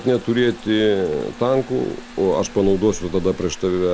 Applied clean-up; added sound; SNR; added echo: none; Trickle, dribble / Bathtub (filling or washing) / Water tap, faucet; 16 dB; none.